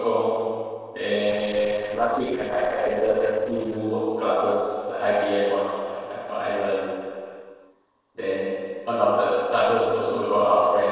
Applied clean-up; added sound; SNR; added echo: neural separator model SepFormer DNS4.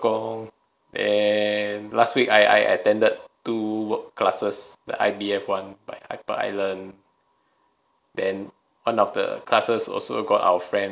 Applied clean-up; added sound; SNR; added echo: none; none; none; none.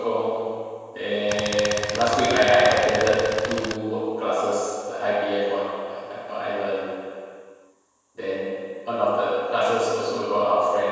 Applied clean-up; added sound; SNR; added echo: none; Tools; 7 dB; reverberation time 1.9 s.